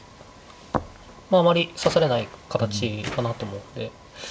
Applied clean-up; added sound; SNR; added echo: none; Tools; 13 dB; none.